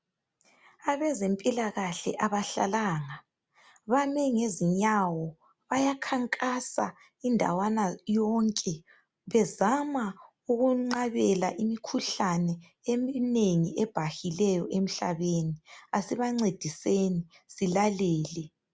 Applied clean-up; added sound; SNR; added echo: none; none; none; none.